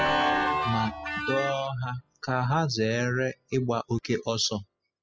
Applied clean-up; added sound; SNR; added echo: classical method spectral subtraction.